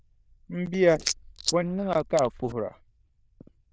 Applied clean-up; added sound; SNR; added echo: neural diffusion model UNIVERSE++.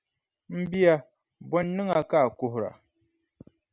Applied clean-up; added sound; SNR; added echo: none; none; none; none.